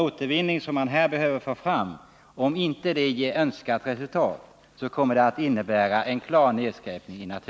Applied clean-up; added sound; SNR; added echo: none; none; none; none.